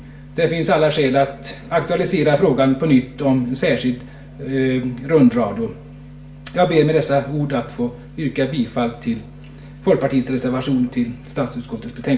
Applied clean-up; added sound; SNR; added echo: none; none; none; reverberation time 0.4 s.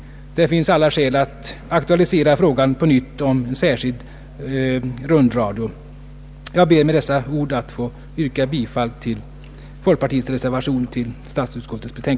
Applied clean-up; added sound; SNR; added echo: none; none; none; none.